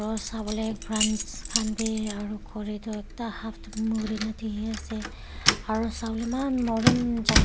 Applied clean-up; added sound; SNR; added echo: none; Keys jangling; 1 dB; none.